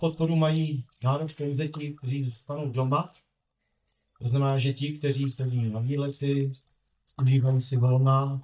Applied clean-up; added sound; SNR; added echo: neural mask model DeepFilterNet 3.